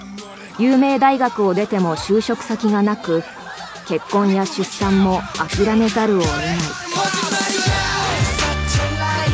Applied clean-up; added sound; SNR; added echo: none; none; none; none.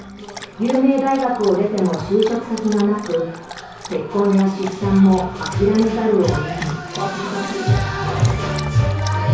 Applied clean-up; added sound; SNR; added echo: none; Dog; 19 dB; reverberation time 0.6 s.